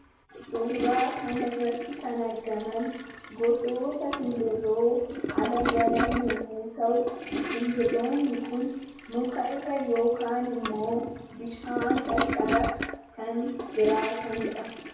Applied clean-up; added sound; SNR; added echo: none; Toilet flush; 6 dB; reverberation time 0.8 s.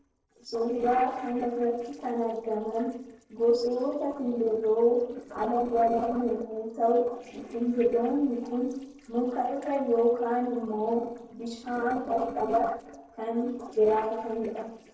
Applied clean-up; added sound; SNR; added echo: neural separator model SepFormer DNS4.